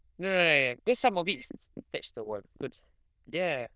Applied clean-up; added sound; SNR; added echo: neural diffusion model UNIVERSE++.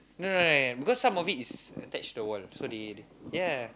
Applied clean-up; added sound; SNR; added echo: none; none; none; none.